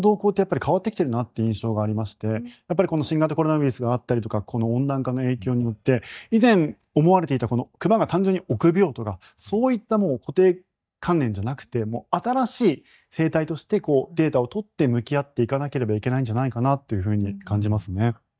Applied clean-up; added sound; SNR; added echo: neural mask model DeepFilterNet 3.